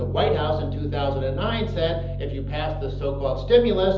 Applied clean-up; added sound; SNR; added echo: none; Piano; 4 dB; reverberation time 0.7 s.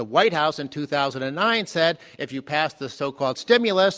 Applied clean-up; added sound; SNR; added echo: none; none; none; none.